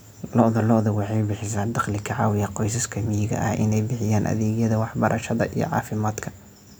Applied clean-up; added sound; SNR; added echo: none; none; none; none.